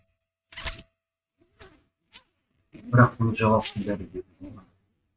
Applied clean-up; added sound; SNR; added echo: neural mask model RNNoise.